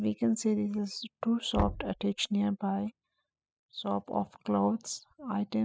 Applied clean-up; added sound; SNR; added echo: classical method spectral subtraction.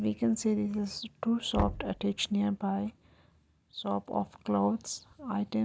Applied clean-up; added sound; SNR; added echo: none; Knock; 9 dB; none.